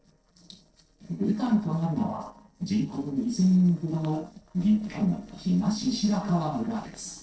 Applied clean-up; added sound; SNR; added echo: neural separator model SepFormer DNS4.